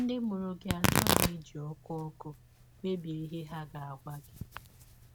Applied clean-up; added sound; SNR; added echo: none; Tearing; -2 dB; none.